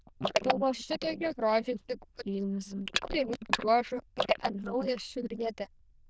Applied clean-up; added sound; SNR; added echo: neural diffusion model UNIVERSE++.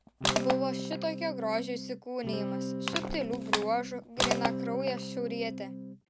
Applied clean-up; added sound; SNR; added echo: none; Crushing + Electric guitar / Strum; -1 dB; none.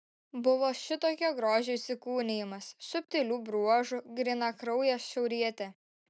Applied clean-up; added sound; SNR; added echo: none; none; none; none.